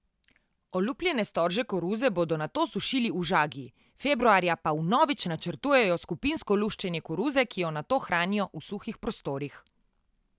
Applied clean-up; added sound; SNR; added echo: none; none; none; none.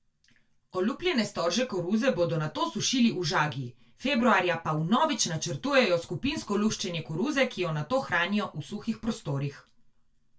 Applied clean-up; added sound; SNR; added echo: none; none; none; reverberation time 0.2 s.